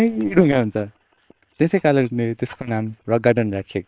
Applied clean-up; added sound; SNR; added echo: neural separator model SepFormer WHAM!.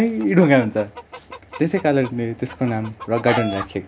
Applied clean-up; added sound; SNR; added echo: none; Chicken, rooster; 13 dB; none.